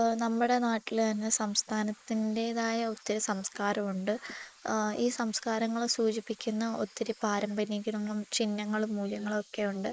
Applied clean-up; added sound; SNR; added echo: neural mask model Resemble Enhance denoiser.